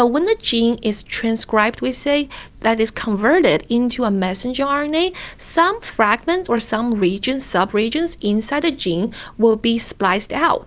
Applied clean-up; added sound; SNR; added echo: none; none; none; none.